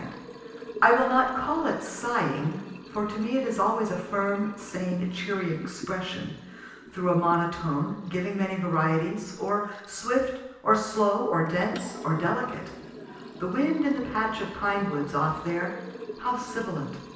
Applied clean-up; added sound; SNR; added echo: none; Liquid; 16 dB; reverberation time 0.9 s.